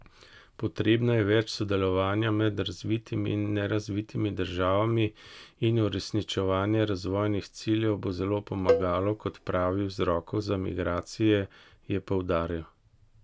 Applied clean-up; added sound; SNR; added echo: none; Cowbell; 4 dB; none.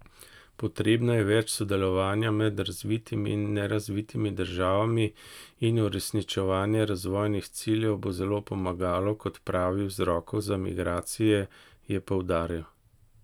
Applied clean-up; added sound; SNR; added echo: none; none; none; none.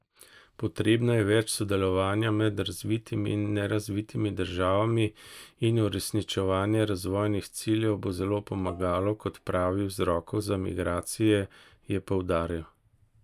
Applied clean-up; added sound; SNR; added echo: neural mask model DeepFilterNet 3.